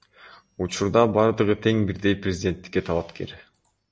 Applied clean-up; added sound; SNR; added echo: none; none; none; none.